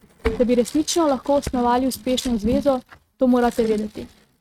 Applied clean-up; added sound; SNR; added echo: neural mask model RNNoise.